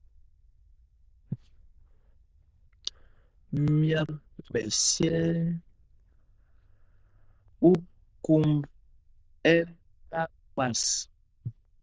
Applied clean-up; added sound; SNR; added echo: neural diffusion model UNIVERSE++.